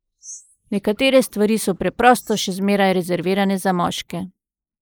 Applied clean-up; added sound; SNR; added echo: neural mask model Resemble Enhance denoiser.